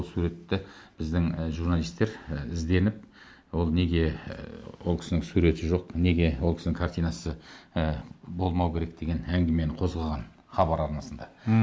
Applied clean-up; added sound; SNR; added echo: none; none; none; none.